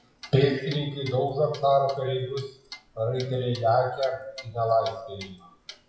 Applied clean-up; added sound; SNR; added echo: classical method WPE with log-MMSE.